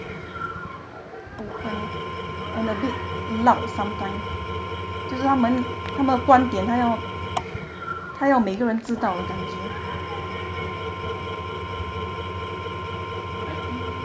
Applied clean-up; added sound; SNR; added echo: none; Engine / Tools; 5 dB; none.